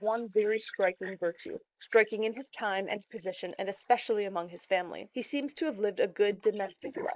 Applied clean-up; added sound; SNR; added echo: neural mask model Resemble Enhance denoiser.